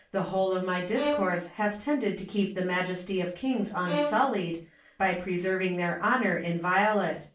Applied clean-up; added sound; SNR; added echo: none; Bowed string instrument; 7 dB; reverberation time 0.3 s.